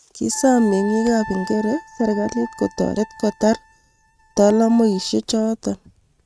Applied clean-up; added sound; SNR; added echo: neural mask model RNNoise.